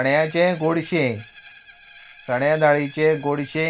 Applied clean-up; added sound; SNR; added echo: none; Screech; 19 dB; none.